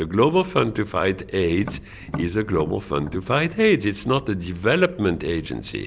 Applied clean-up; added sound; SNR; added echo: none; Tap; 13 dB; none.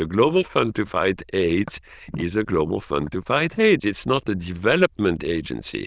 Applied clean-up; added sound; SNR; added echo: neural diffusion model UNIVERSE++.